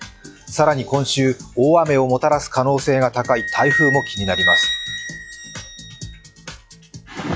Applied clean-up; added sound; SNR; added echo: classical method log-MMSE.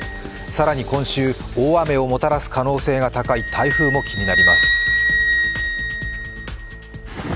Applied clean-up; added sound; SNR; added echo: none; Wind instrument, woodwind instrument; 1 dB; none.